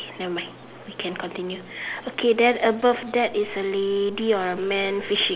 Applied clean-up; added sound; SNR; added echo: none; none; none; none.